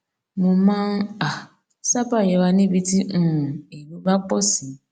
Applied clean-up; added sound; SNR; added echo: none; none; none; none.